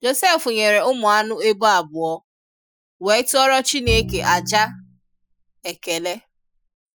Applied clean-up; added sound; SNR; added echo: classical method Wiener filter.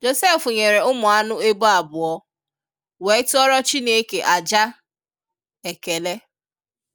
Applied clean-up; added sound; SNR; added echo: none; none; none; none.